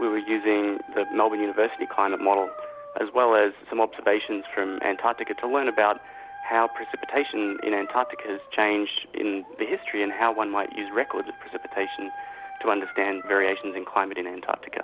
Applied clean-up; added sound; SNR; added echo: none; Dog; 15 dB; none.